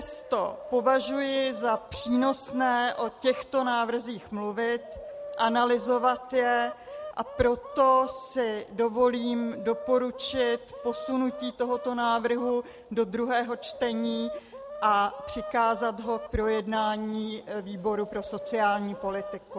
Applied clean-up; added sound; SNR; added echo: none; Chicken, rooster; 13 dB; none.